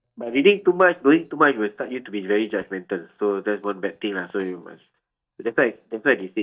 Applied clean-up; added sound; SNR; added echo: neural mask model DeepFilterNet 3.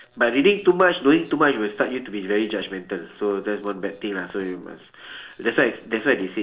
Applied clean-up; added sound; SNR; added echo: neural separator model SepFormer DNS4.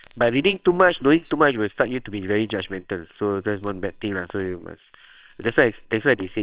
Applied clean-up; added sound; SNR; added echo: neural separator model SepFormer WHAMR!.